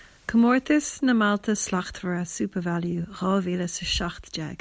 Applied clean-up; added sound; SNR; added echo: none; none; none; none.